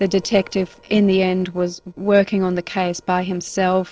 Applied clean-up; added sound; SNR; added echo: neural separator model SepFormer DNS4.